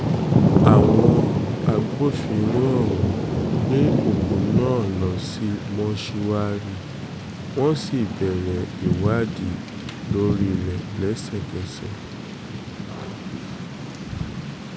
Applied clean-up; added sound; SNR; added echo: none; Thunder / Rain; -2 dB; none.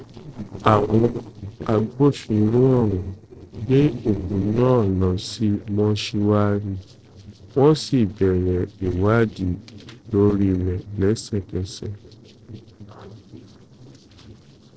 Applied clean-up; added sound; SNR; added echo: neural separator model SepFormer DNS4.